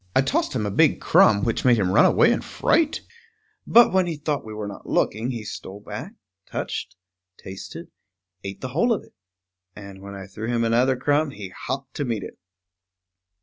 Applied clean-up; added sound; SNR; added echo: none; none; none; none.